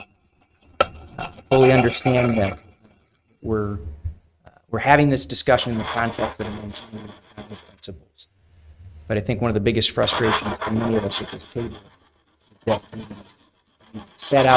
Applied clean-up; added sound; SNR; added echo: neural mask model RNNoise.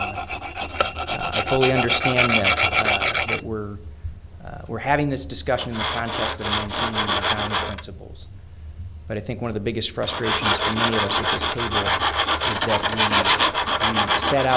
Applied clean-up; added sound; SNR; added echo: none; Tools; -3 dB; none.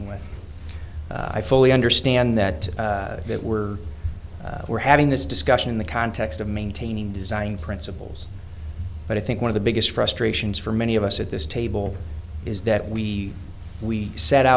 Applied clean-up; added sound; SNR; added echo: none; none; none; none.